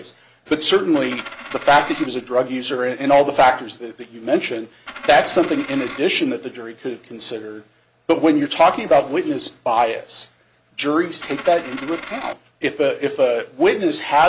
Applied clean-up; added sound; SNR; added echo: none; Coin (dropping); 12 dB; none.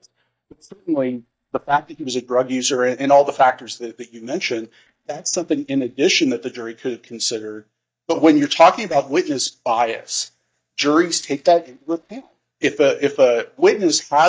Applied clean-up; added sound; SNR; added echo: neural mask model DeepFilterNet 3.